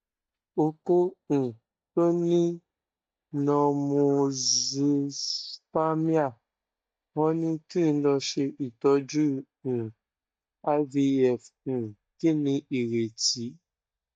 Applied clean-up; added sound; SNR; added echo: neural mask model DeepFilterNet 3.